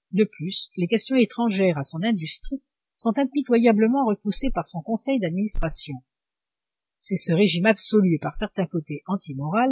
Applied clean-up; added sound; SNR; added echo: none; none; none; none.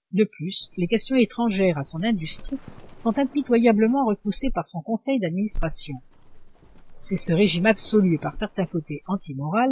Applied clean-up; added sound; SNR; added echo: none; Livestock, farm animals, working animals; 20 dB; none.